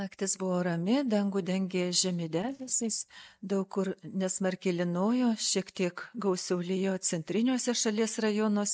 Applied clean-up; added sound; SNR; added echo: neural mask model DeepFilterNet 3.